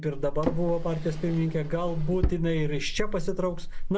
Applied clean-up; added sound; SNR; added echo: none; Drawer open or close; 1 dB; none.